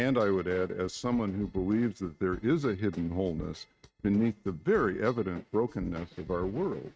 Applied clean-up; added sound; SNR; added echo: neural mask model RNNoise.